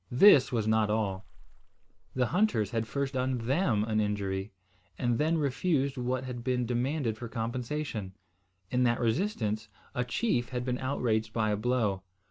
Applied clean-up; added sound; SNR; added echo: none; Splash, splatter; 18 dB; none.